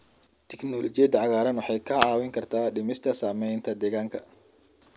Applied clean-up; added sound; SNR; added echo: none; Telephone; 13 dB; none.